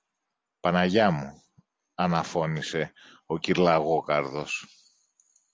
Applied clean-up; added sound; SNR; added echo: none; none; none; none.